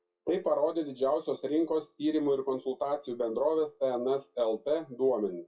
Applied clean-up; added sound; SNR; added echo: classical method WPE with log-MMSE.